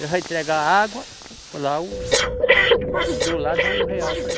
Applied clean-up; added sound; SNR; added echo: none; Breathing; -3 dB; none.